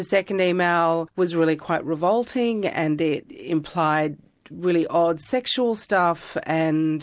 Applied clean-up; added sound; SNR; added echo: none; none; none; none.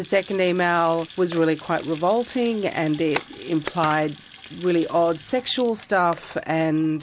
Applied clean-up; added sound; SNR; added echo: none; Sink (filling or washing) / Water tap, faucet / Splash, splatter + Camera; 14 dB; none.